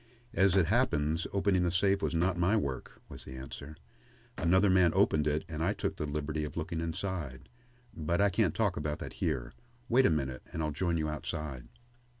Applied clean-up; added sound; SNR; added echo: none; Slam; 19 dB; none.